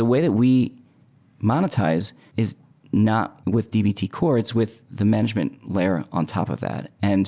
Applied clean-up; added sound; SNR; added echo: none; none; none; none.